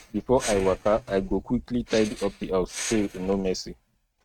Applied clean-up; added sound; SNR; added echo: neural mask model RNNoise.